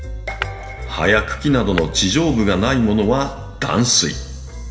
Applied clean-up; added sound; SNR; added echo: none; Shatter; 14 dB; reverberation time 2.8 s.